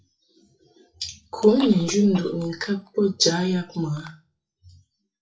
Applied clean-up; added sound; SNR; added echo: classical method WPE with log-MMSE.